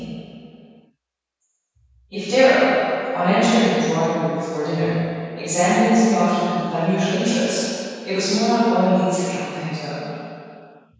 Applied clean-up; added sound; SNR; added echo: none; none; none; reverberation time 2.2 s.